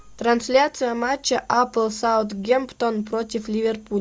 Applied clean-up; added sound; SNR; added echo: none; none; none; none.